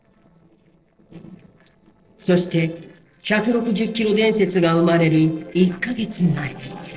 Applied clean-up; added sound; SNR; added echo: neural separator model SepFormer DNS4.